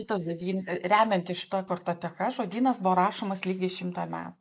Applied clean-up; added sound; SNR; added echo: neural mask model Resemble Enhance denoiser.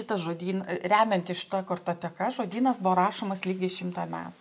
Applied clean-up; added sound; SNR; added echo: none; none; none; none.